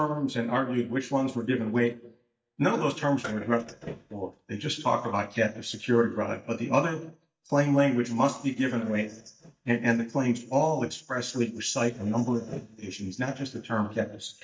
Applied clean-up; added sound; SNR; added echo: neural mask model DeepFilterNet 3.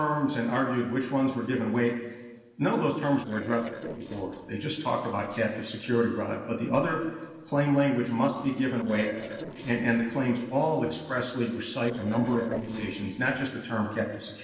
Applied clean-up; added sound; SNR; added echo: neural separator model SepFormer DNS4.